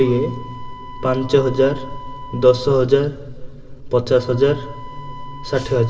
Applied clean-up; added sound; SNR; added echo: none; Wind instrument, woodwind instrument; 18 dB; reverberation time 2.8 s.